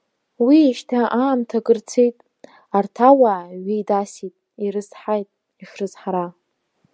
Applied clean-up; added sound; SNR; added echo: none; none; none; none.